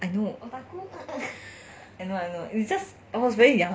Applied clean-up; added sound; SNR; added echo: none; none; none; none.